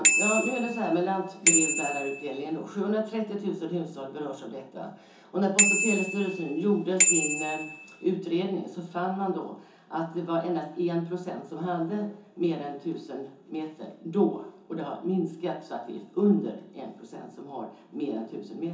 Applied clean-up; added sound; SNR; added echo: none; Bicycle bell; -3 dB; reverberation time 0.6 s.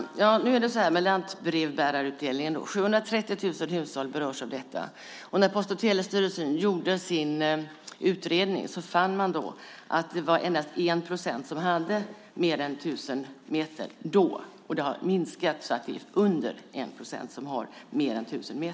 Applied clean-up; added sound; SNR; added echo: none; none; none; none.